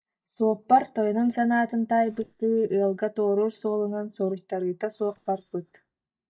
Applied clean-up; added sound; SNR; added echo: neural mask model DeepFilterNet 3.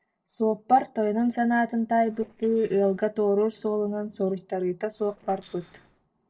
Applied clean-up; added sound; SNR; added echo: neural separator model SepFormer DNS4.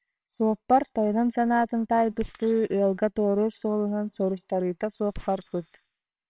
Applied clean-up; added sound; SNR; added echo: neural separator model SepFormer WHAMR!.